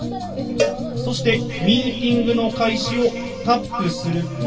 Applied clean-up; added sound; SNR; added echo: none; Cowbell; 8 dB; reverberation time 2.9 s.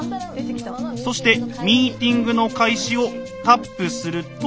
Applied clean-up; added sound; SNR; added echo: none; none; none; none.